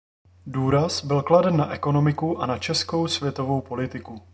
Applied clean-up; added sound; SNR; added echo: none; none; none; none.